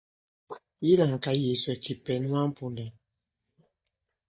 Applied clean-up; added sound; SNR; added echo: neural mask model DeepFilterNet 3.